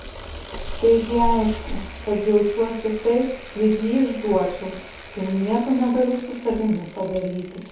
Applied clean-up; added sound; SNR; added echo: none; Bicycle; 11 dB; reverberation time 0.6 s.